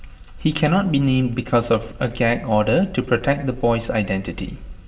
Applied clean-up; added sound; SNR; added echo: none; none; none; reverberation time 1.6 s.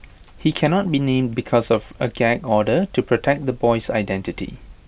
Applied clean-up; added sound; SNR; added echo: none; none; none; none.